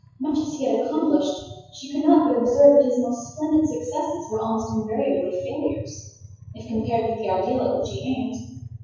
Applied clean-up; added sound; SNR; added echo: classical method WPE with log-MMSE.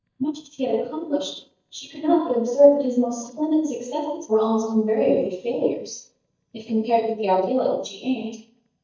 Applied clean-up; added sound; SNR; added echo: neural mask model DeepFilterNet 3.